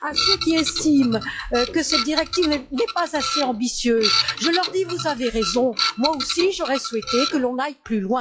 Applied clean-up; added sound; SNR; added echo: classical method log-MMSE.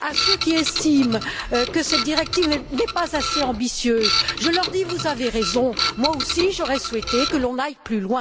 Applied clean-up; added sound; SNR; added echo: none; Printer; 3 dB; none.